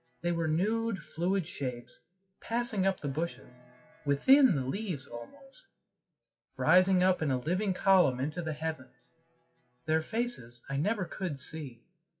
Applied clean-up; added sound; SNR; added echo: classical method WPE with log-MMSE.